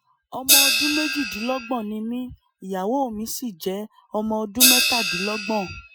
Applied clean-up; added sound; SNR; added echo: classical method Wiener filter.